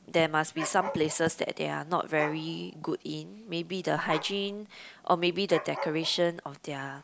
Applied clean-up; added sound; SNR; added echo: none; Dog; 13 dB; none.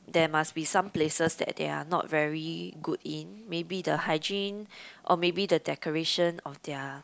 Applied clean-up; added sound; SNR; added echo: none; none; none; none.